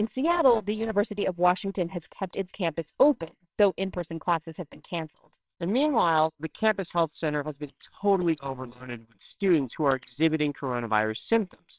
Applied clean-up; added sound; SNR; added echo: neural separator model SepFormer WHAMR!.